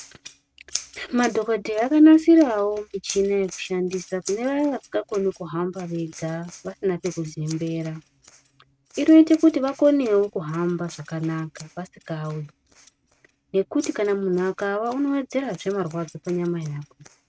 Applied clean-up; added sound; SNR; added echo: neural mask model RNNoise.